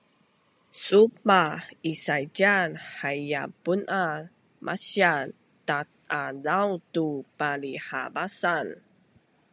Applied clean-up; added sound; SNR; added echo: none; none; none; none.